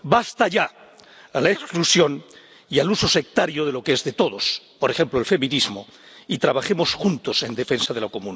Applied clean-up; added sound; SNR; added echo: none; none; none; none.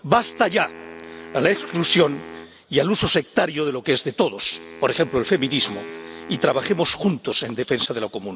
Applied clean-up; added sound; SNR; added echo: none; Wind instrument, woodwind instrument; 18 dB; none.